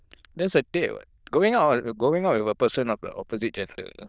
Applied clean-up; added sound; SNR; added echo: neural diffusion model UNIVERSE++.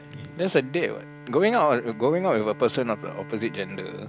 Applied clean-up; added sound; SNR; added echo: none; Bowed string instrument; 17 dB; none.